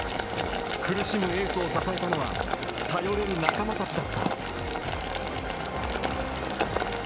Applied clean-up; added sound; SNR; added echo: none; Boiling; 0 dB; none.